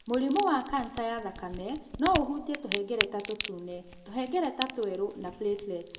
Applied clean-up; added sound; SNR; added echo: none; Crack; 8 dB; reverberation time 0.8 s.